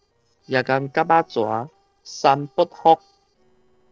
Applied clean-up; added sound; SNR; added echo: neural separator model SepFormer DNS4.